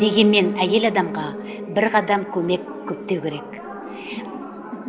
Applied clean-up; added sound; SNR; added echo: none; Piano; 8 dB; none.